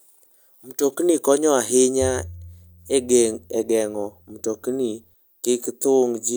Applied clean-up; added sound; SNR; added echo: none; Bowed string instrument; 18 dB; none.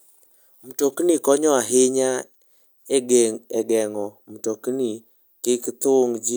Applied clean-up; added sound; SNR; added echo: none; none; none; none.